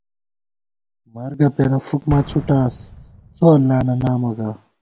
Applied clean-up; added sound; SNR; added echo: none; Explosion; 18 dB; none.